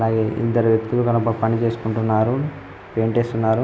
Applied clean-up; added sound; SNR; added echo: none; none; none; none.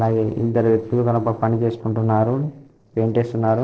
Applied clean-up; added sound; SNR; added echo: neural separator model SepFormer DNS4.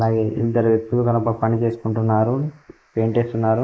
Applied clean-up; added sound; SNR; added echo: neural mask model Resemble Enhance denoiser.